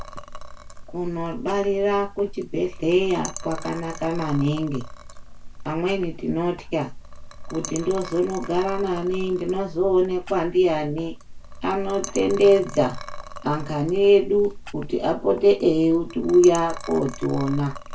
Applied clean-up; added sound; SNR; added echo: none; Liquid; 11 dB; reverberation time 0.1 s.